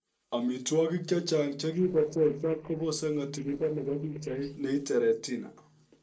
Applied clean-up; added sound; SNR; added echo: neural separator model SepFormer DNS4.